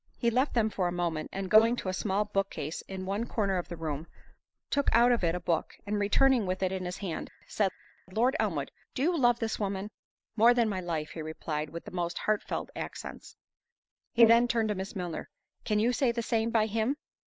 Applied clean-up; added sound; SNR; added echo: neural mask model Resemble Enhance denoiser.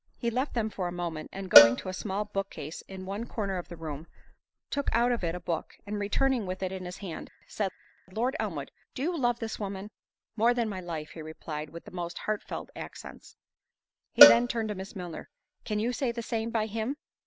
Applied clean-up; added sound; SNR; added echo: none; Cowbell; -3 dB; none.